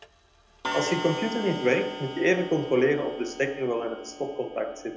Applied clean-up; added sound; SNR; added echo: none; Clock; 10 dB; reverberation time 0.6 s.